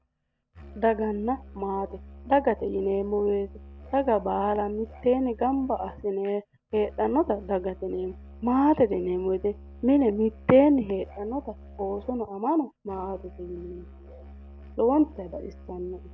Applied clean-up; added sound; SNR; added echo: none; Musical instrument; 18 dB; none.